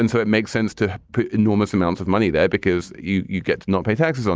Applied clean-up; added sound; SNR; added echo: none; none; none; none.